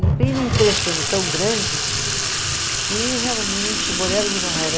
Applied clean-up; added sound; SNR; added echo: none; Sink (filling or washing) / Water tap, faucet; -4 dB; none.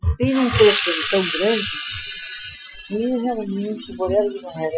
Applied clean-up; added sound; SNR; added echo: classical method Wiener filter.